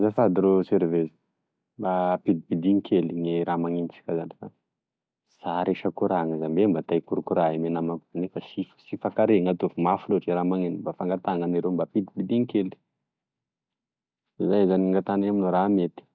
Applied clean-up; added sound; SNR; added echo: none; none; none; none.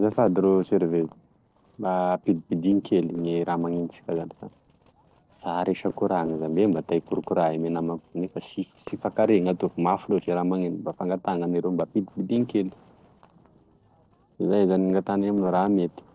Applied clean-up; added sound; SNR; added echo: neural separator model SepFormer DNS4.